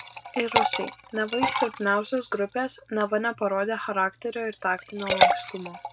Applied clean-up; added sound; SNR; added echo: none; Liquid; 0 dB; none.